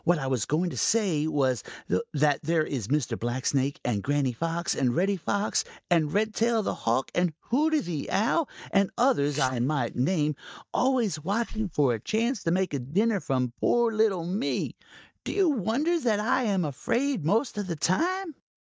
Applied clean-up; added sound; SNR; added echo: neural mask model DeepFilterNet 3.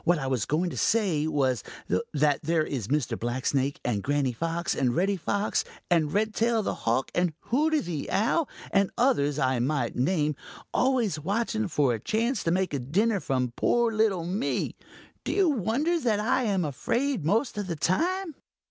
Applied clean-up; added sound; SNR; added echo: none; none; none; none.